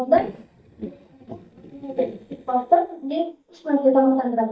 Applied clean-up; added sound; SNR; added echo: neural mask model DeepFilterNet 3.